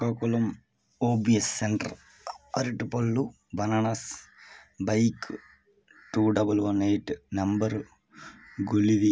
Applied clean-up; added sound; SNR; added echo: none; none; none; none.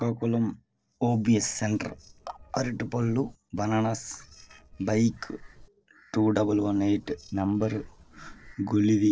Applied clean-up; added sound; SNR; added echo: neural separator model SepFormer DNS4.